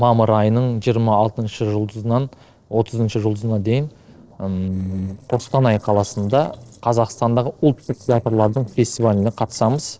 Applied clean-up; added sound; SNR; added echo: neural separator model SepFormer DNS4.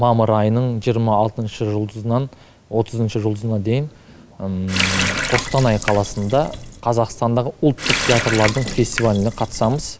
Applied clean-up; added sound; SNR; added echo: none; Water tap, faucet; 5 dB; none.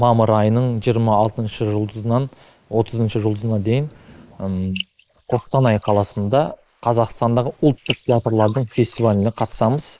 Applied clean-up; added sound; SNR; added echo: neural mask model Resemble Enhance denoiser.